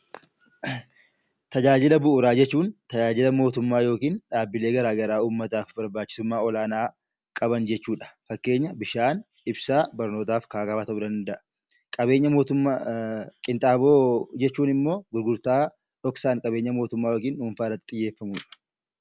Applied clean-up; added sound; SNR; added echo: none; none; none; none.